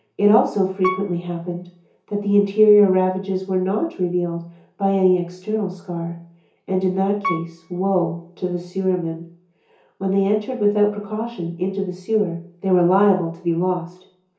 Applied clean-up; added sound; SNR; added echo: none; Piano; 12 dB; reverberation time 0.6 s.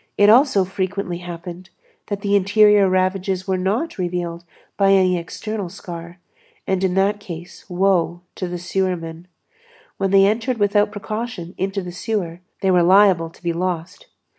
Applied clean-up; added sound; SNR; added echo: none; none; none; none.